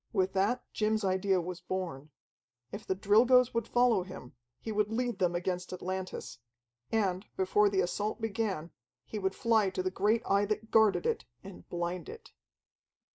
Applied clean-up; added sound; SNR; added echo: neural mask model Resemble Enhance denoiser.